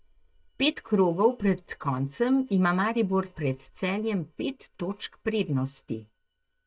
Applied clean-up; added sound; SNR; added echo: neural mask model DeepFilterNet 3.